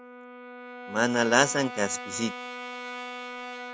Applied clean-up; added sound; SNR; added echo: none; Brass instrument; 9 dB; none.